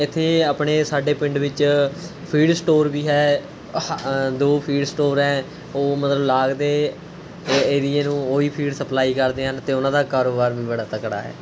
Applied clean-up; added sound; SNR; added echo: none; none; none; none.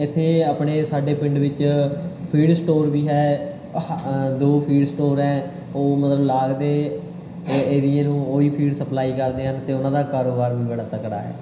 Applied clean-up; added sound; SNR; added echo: none; none; none; reverberation time 0.9 s.